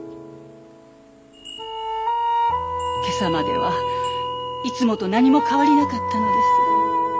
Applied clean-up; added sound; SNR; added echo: none; none; none; none.